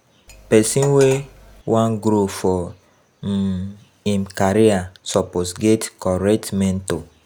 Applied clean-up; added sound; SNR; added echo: none; Cutlery, silverware; 16 dB; none.